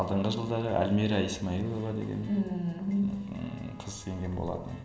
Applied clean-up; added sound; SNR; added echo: none; none; none; reverberation time 0.5 s.